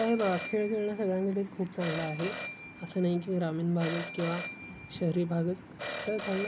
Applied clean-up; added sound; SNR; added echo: none; Telephone; 11 dB; none.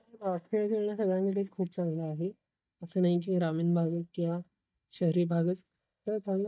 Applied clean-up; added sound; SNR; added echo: neural mask model DeepFilterNet 3.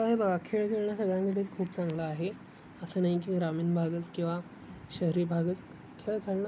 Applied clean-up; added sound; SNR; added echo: none; none; none; none.